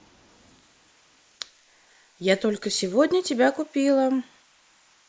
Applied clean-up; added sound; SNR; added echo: neural mask model Resemble Enhance denoiser.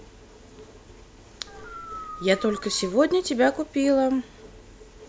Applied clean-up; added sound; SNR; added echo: none; Dog; 13 dB; none.